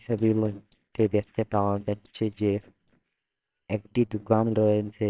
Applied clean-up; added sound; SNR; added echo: neural separator model SepFormer WHAMR!.